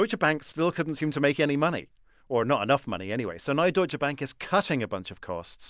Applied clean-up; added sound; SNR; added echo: none; none; none; none.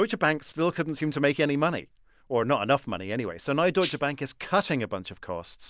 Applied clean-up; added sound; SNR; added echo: none; Rattle (instrument); 6 dB; none.